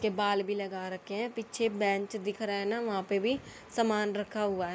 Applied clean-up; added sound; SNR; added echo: none; none; none; none.